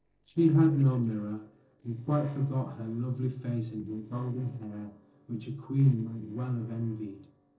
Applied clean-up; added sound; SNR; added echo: neural separator model SepFormer DNS4.